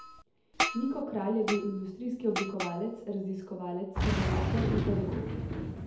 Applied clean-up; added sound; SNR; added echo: none; Boom; 0 dB; reverberation time 2.0 s.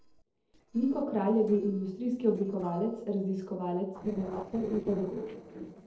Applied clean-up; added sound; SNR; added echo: neural separator model SepFormer DNS4.